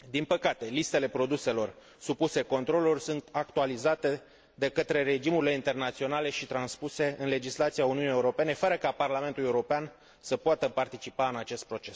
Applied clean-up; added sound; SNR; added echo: none; none; none; none.